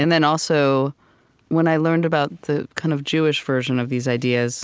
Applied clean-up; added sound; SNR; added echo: none; none; none; none.